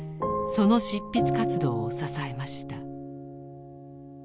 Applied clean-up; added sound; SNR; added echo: none; none; none; none.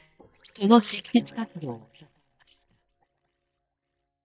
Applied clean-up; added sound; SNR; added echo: neural mask model DeepFilterNet 3.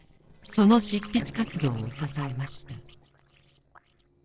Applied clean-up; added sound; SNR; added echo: neural separator model SepFormer DNS4.